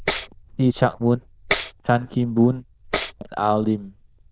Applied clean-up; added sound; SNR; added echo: neural diffusion model UNIVERSE++.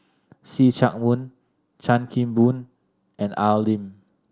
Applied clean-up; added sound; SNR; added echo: none; none; none; none.